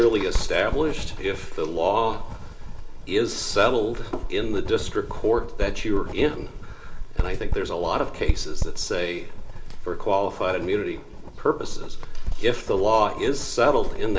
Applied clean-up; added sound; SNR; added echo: none; Writing; 2 dB; reverberation time 0.7 s.